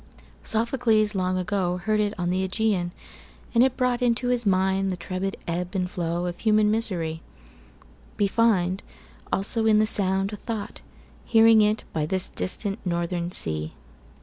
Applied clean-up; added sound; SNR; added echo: none; none; none; none.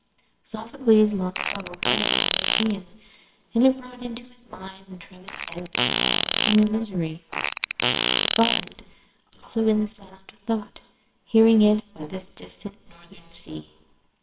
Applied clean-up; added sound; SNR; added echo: neural separator model SepFormer WHAMR!.